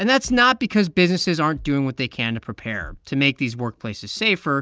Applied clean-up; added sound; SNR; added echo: none; Bass drum; 19 dB; none.